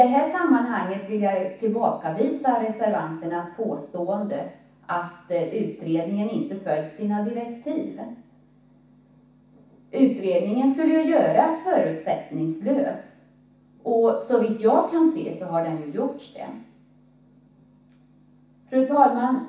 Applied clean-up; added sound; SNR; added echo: none; none; none; reverberation time 0.7 s.